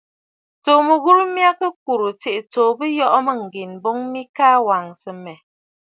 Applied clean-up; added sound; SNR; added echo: none; none; none; none.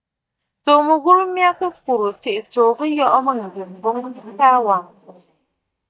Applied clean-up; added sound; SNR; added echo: neural mask model DeepFilterNet 3.